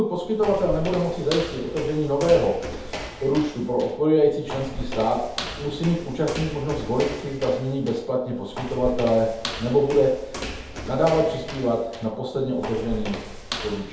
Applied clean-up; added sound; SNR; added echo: none; Walk, footsteps; 10 dB; reverberation time 0.8 s.